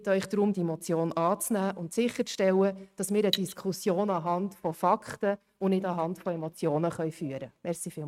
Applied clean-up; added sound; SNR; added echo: neural mask model RNNoise.